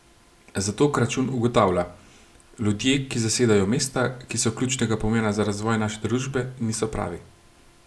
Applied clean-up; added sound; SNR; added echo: none; none; none; none.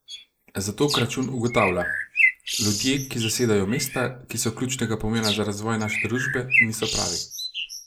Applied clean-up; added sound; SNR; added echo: neural mask model Resemble Enhance denoiser.